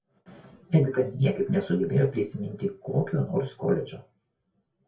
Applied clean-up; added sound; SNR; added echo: none; none; none; reverberation time 0.2 s.